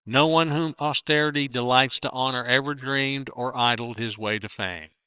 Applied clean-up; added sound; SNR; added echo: neural separator model SepFormer WHAMR!.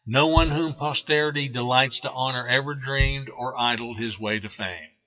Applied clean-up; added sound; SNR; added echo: classical method WPE with log-MMSE.